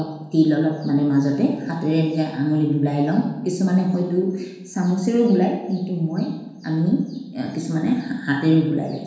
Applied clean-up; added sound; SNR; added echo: none; none; none; reverberation time 1.1 s.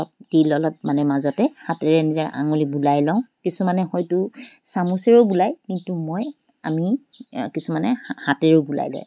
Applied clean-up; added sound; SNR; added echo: none; none; none; none.